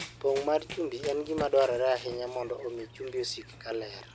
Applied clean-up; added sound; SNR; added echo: none; Run; 15 dB; none.